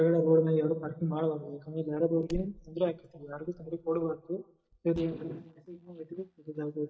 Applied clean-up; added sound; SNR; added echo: neural mask model DeepFilterNet 3.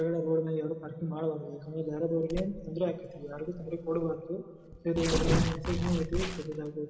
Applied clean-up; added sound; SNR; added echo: none; Tearing; 5 dB; reverberation time 2.1 s.